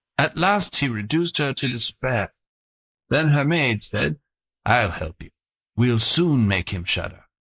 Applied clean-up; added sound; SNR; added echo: neural mask model Resemble Enhance denoiser.